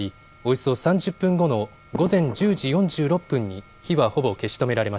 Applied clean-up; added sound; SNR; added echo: none; Fireworks; 16 dB; none.